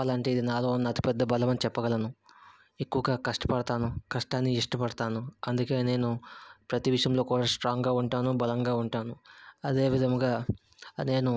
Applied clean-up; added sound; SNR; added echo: none; none; none; none.